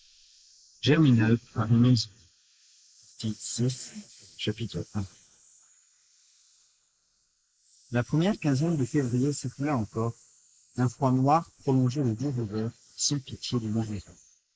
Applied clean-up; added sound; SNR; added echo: neural mask model Resemble Enhance denoiser.